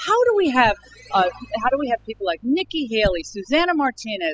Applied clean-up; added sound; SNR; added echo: classical method spectral subtraction.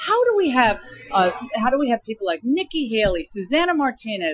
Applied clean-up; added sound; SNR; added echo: classical method Wiener filter.